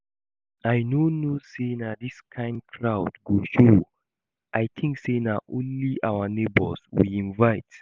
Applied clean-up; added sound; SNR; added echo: none; none; none; none.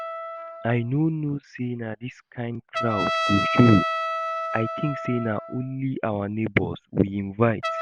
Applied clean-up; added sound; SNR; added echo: none; Trumpet; 6 dB; none.